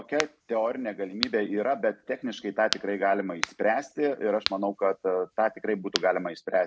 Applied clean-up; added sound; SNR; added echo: none; Crack; 10 dB; none.